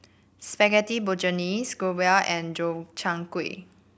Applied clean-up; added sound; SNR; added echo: none; none; none; none.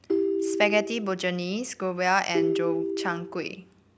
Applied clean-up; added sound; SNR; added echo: none; Ringtone; 1 dB; none.